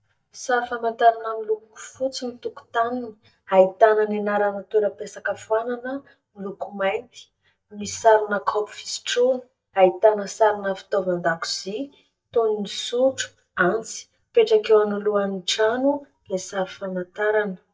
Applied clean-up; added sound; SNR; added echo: neural mask model DeepFilterNet 3.